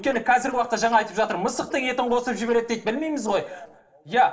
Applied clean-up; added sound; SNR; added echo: neural separator model SepFormer DNS4.